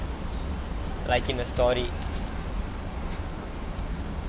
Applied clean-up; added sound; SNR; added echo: none; none; none; none.